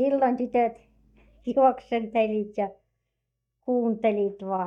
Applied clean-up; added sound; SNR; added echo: neural mask model DeepFilterNet 3.